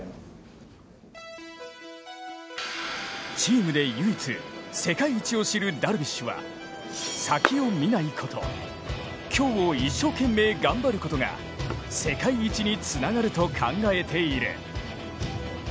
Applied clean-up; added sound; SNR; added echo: none; none; none; none.